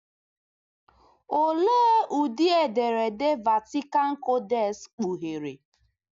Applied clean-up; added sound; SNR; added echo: none; none; none; none.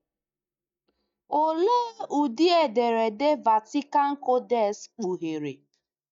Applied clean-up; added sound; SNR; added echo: neural mask model DeepFilterNet 3.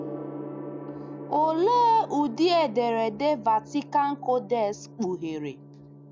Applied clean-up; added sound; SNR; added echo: none; Gong; 14 dB; none.